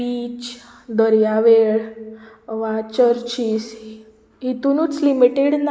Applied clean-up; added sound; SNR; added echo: none; none; none; none.